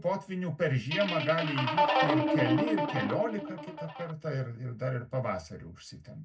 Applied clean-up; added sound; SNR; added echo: none; Guitar; -3 dB; reverberation time 0.4 s.